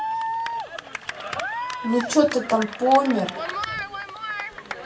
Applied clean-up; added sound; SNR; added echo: none; Cheering; 5 dB; reverberation time 0.2 s.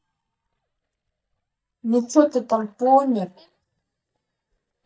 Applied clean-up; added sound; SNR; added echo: neural mask model DeepFilterNet 3.